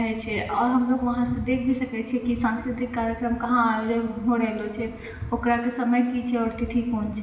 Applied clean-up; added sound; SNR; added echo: none; none; none; reverberation time 1.3 s.